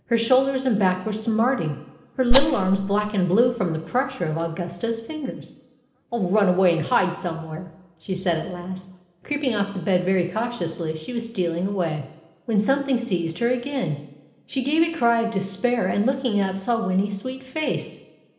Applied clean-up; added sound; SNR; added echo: none; Rattle; -4 dB; reverberation time 1.0 s.